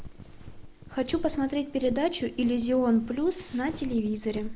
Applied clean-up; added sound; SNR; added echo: none; Walk, footsteps; 13 dB; none.